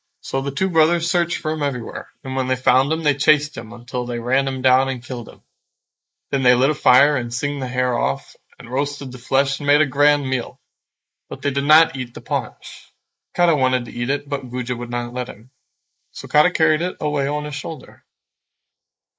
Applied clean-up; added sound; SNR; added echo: neural mask model Resemble Enhance denoiser.